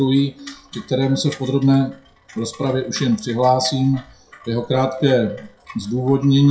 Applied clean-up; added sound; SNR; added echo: classical method WPE with log-MMSE.